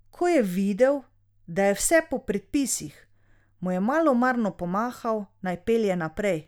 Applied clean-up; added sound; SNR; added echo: none; none; none; none.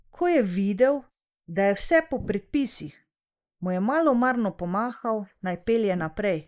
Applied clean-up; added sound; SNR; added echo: neural mask model Resemble Enhance denoiser.